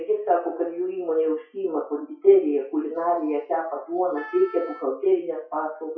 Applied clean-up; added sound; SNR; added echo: classical method WPE with log-MMSE.